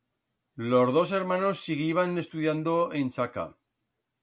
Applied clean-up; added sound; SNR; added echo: none; none; none; none.